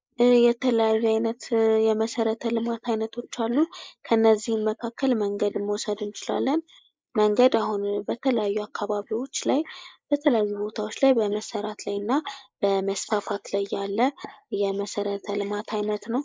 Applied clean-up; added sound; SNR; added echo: neural mask model Resemble Enhance denoiser.